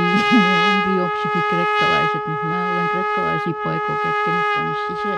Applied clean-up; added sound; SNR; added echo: none; Trumpet; -5 dB; none.